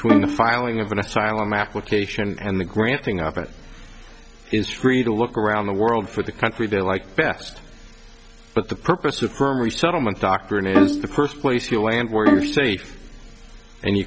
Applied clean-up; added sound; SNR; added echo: none; Bowed string instrument; -1 dB; none.